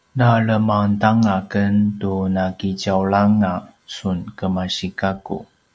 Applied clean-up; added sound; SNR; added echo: none; none; none; none.